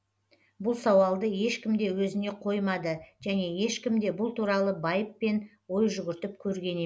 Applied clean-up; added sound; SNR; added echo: none; none; none; none.